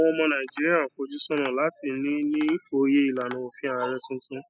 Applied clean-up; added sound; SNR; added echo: classical method spectral subtraction.